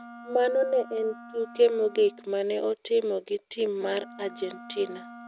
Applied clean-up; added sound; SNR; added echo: none; Wind instrument, woodwind instrument; 19 dB; none.